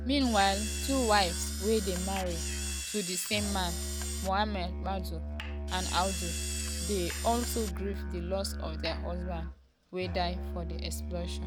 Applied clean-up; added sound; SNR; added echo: none; Camera + Musical instrument; 2 dB; none.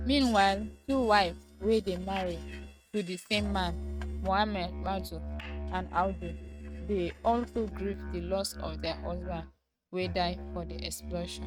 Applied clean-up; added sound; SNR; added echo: neural mask model RNNoise.